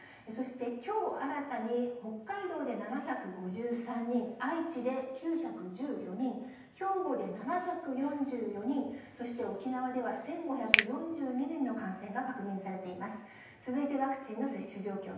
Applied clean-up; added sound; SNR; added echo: none; Finger snapping; 0 dB; reverberation time 0.9 s.